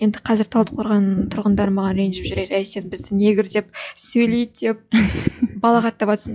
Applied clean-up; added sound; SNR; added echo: classical method log-MMSE.